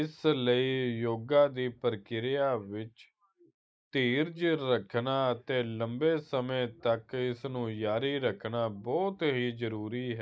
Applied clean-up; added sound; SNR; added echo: neural mask model Resemble Enhance denoiser.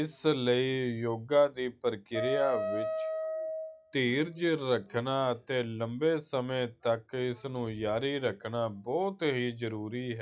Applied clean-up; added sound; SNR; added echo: classical method log-MMSE.